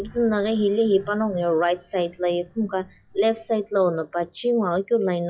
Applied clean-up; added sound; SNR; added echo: classical method WPE with log-MMSE.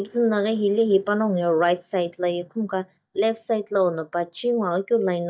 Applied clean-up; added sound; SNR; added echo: neural mask model DeepFilterNet 3.